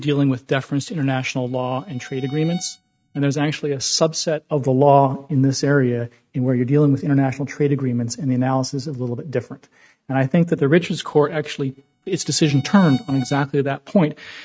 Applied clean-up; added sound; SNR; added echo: neural mask model RNNoise.